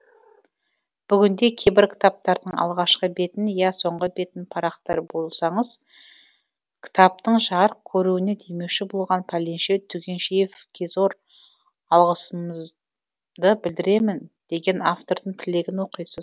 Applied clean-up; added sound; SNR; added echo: none; none; none; none.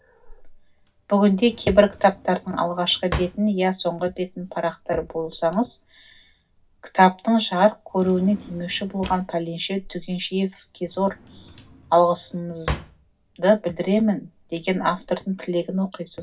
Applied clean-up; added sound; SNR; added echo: none; Drawer open or close; 17 dB; reverberation time 0.4 s.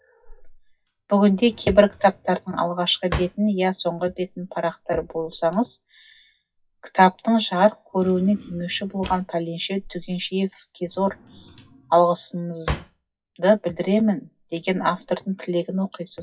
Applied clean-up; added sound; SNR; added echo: classical method WPE with log-MMSE.